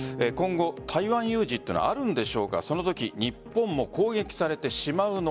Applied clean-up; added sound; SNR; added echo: none; Electric guitar / Bass guitar; 17 dB; none.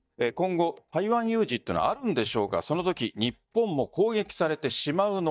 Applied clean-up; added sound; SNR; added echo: neural mask model DeepFilterNet 3.